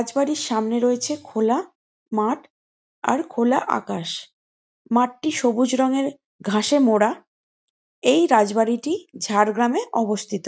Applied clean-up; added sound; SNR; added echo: none; none; none; none.